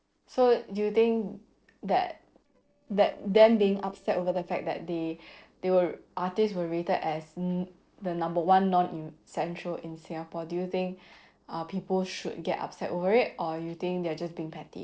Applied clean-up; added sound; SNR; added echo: neural separator model SepFormer DNS4.